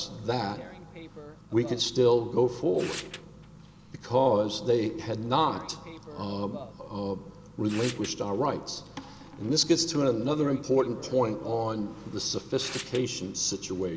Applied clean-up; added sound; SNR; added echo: none; Tearing; 18 dB; none.